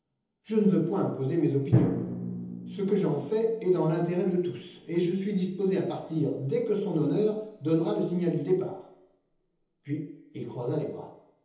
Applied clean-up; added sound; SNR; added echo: none; Drum; 10 dB; reverberation time 1.3 s.